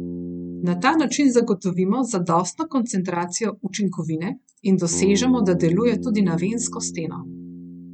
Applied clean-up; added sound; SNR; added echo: neural mask model RNNoise.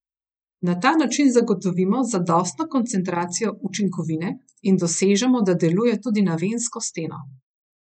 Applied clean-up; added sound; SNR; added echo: neural mask model Resemble Enhance denoiser.